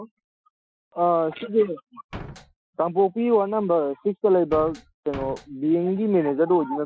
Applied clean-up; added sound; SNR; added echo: classical method Wiener filter.